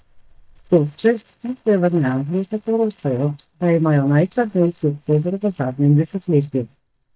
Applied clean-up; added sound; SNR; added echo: neural mask model DeepFilterNet 3.